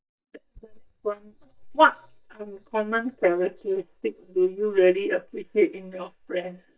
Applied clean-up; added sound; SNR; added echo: neural mask model DeepFilterNet 3.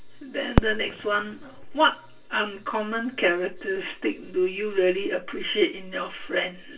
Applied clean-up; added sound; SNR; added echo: none; Fireworks; 3 dB; reverberation time 0.2 s.